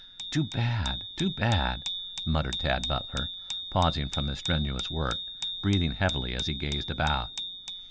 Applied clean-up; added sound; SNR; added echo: none; Bicycle bell; 7 dB; none.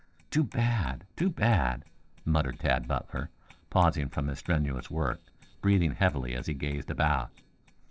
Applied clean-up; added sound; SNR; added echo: neural separator model SepFormer DNS4.